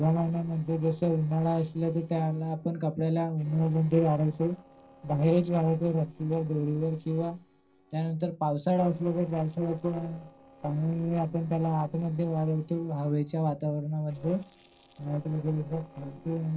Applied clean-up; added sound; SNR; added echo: neural separator model SepFormer DNS4.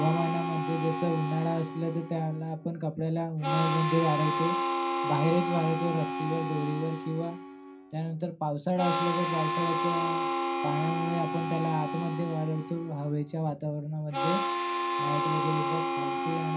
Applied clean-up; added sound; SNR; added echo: none; Harmonica; 1 dB; reverberation time 0.3 s.